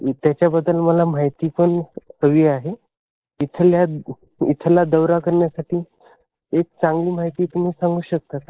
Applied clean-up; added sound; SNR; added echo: neural mask model Resemble Enhance denoiser.